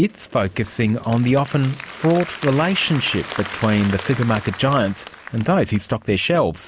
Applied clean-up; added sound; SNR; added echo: none; Applause; 15 dB; none.